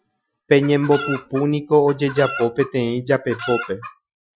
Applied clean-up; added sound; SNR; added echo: classical method Wiener filter.